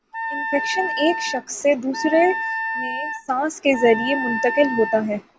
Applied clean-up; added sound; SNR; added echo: none; Wind instrument, woodwind instrument; 6 dB; none.